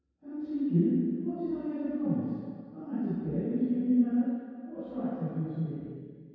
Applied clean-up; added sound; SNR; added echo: none; none; none; reverberation time 2.0 s.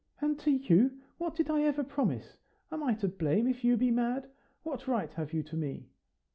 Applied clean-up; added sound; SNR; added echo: none; none; none; none.